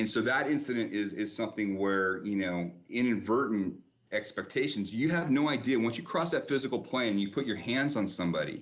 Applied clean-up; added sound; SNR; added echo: none; none; none; none.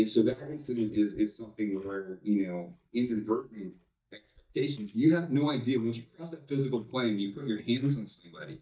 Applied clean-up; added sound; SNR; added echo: neural mask model DeepFilterNet 3.